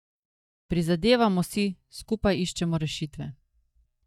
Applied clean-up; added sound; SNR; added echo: neural mask model DeepFilterNet 3.